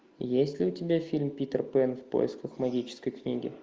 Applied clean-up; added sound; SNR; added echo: none; none; none; none.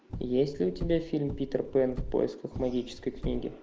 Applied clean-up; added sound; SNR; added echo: none; Car; 9 dB; none.